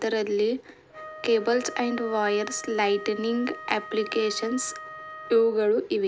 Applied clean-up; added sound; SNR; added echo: none; Wind instrument, woodwind instrument; 15 dB; none.